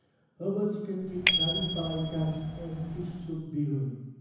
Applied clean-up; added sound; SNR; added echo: none; Bicycle bell; -1 dB; reverberation time 1.1 s.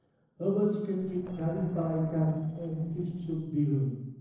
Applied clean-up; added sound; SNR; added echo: neural separator model SepFormer DNS4.